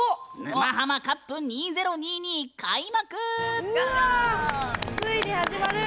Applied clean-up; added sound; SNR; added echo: none; none; none; none.